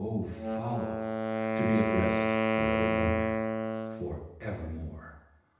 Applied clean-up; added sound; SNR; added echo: none; Wind instrument, woodwind instrument; -4 dB; reverberation time 0.9 s.